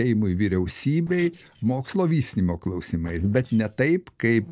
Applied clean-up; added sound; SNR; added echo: neural separator model SepFormer DNS4.